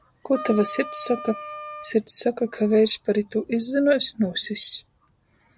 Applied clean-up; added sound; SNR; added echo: none; Wind instrument, woodwind instrument; 13 dB; none.